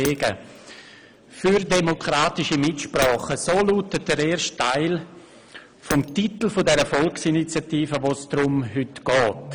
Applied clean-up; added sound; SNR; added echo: none; Hammer; 19 dB; none.